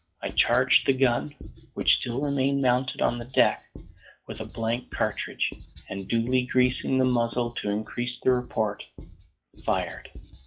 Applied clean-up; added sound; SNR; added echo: classical method log-MMSE.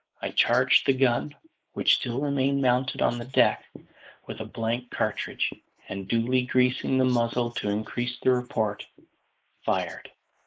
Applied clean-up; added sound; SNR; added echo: neural mask model Resemble Enhance denoiser.